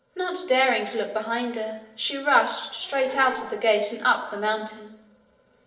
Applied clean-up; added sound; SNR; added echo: neural separator model SepFormer DNS4.